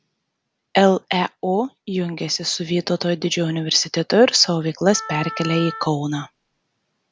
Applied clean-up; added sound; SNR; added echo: none; Wind instrument, woodwind instrument; 14 dB; none.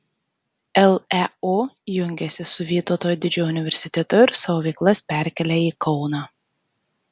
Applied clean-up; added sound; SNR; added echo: none; none; none; none.